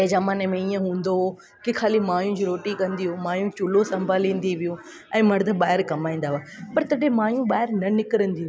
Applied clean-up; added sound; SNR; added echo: none; none; none; none.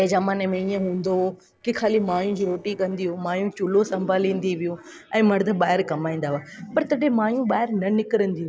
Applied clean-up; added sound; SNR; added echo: neural separator model SepFormer DNS4.